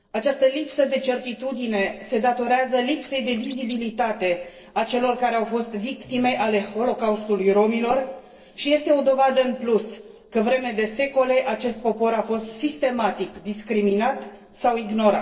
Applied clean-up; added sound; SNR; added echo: neural separator model SepFormer DNS4.